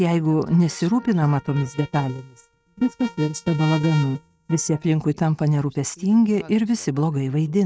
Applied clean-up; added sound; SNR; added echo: neural mask model RNNoise.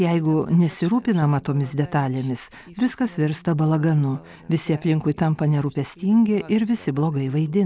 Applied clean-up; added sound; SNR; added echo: none; none; none; none.